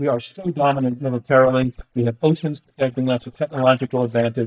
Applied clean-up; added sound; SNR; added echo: neural mask model DeepFilterNet 3.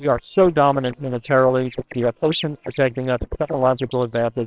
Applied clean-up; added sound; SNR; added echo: neural separator model SepFormer WHAMR!.